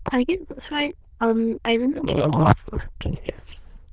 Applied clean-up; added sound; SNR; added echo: neural diffusion model UNIVERSE++.